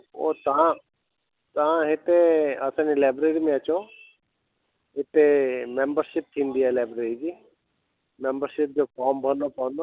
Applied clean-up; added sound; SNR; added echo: none; none; none; none.